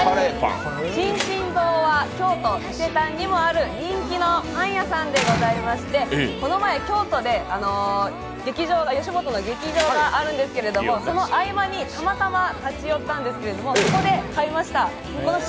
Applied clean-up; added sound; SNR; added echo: none; Slam; 12 dB; none.